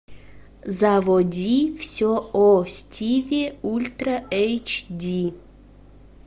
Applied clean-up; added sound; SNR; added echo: none; none; none; none.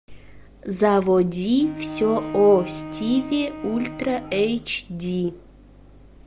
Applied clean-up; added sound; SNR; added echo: none; Bowed string instrument; 11 dB; none.